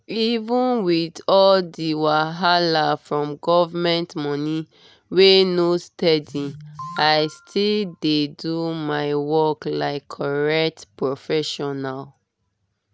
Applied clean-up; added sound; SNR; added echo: none; none; none; none.